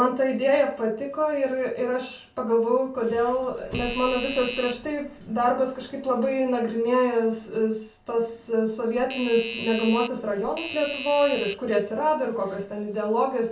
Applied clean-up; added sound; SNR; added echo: none; Doorbell; 9 dB; reverberation time 0.3 s.